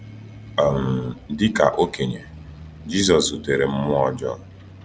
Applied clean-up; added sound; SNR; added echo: none; Truck; 19 dB; none.